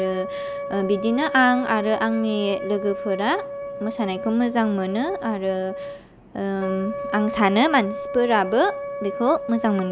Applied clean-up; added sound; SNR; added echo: none; Wind instrument, woodwind instrument; 8 dB; none.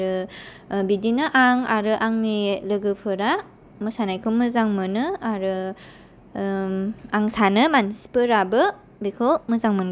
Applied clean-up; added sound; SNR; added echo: none; none; none; none.